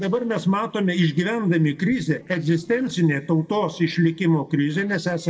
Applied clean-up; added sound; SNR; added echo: neural separator model SepFormer DNS4.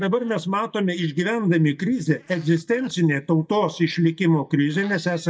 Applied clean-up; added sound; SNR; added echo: neural mask model DeepFilterNet 3.